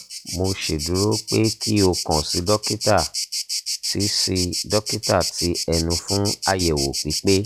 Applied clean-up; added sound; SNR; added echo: classical method log-MMSE.